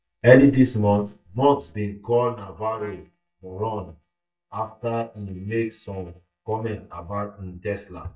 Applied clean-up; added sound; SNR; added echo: neural mask model DeepFilterNet 3.